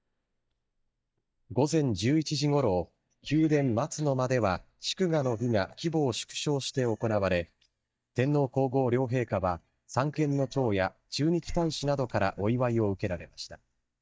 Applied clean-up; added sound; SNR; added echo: neural mask model DeepFilterNet 3.